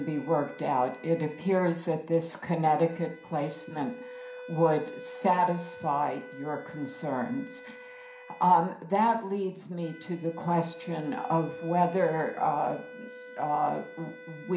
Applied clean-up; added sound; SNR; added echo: none; Wind instrument, woodwind instrument; 16 dB; reverberation time 0.5 s.